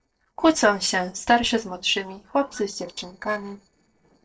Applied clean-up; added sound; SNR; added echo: neural separator model SepFormer DNS4.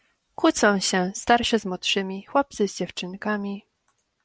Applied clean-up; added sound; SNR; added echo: none; none; none; none.